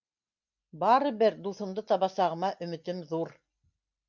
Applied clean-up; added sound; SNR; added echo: none; none; none; none.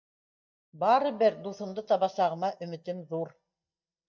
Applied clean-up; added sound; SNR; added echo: neural mask model DeepFilterNet 3.